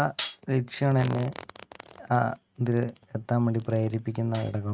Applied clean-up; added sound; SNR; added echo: neural mask model RNNoise.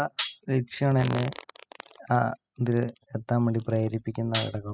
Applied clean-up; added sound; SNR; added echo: classical method spectral subtraction.